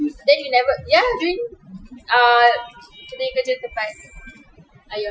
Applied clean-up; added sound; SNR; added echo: classical method Wiener filter.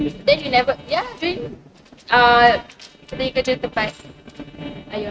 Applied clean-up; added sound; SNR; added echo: neural mask model RNNoise.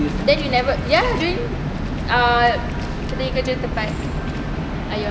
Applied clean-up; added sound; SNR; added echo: none; none; none; none.